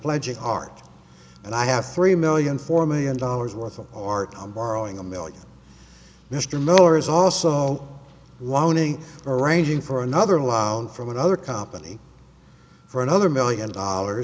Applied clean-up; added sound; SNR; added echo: none; none; none; none.